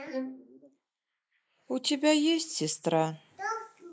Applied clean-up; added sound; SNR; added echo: neural mask model Resemble Enhance denoiser.